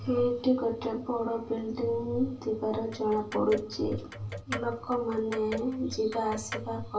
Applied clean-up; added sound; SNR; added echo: none; Clock; 12 dB; reverberation time 0.3 s.